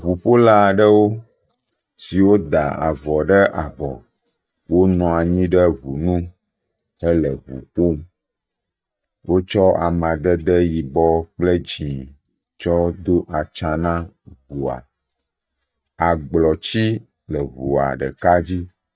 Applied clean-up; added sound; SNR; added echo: neural mask model DeepFilterNet 3.